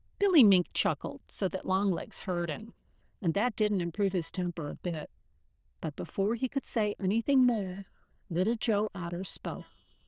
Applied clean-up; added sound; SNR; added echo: neural diffusion model UNIVERSE++.